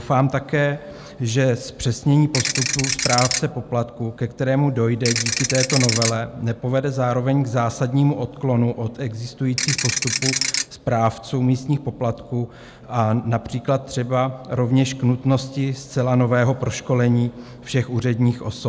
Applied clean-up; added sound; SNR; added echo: none; Ratchet, pawl / Percussion; 2 dB; none.